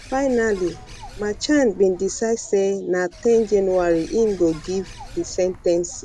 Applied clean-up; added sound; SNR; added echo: none; Bird; 19 dB; none.